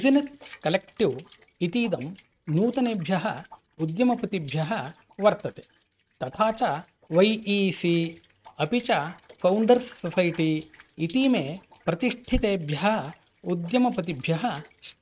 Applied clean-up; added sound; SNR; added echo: neural mask model RNNoise.